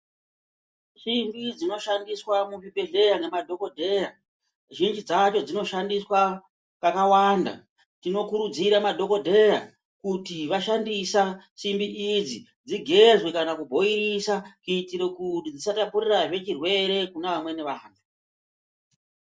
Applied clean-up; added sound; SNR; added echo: none; none; none; none.